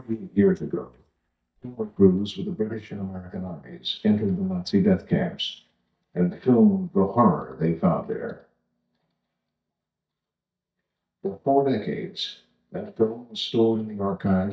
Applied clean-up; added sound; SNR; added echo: neural mask model DeepFilterNet 3.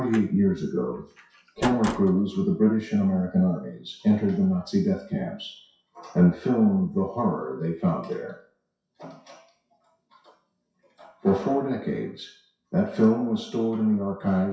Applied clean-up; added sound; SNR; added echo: classical method WPE with log-MMSE.